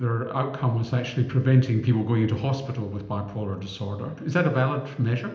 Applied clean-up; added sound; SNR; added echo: none; none; none; reverberation time 0.8 s.